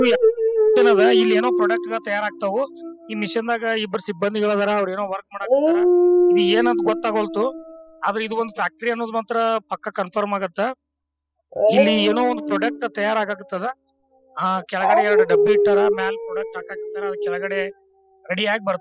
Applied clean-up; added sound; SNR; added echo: classical method spectral subtraction.